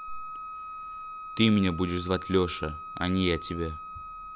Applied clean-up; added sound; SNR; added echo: none; Wind instrument, woodwind instrument; 11 dB; none.